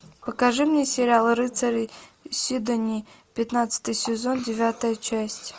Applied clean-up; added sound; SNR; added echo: none; none; none; none.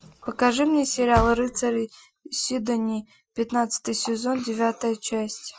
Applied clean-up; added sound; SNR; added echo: classical method Wiener filter.